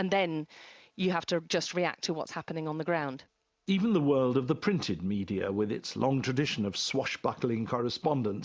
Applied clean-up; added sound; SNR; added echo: none; none; none; none.